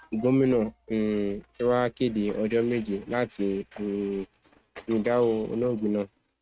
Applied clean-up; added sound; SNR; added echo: neural mask model RNNoise.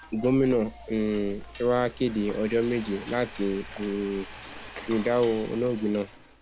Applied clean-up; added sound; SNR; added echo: none; Frying (food); 15 dB; none.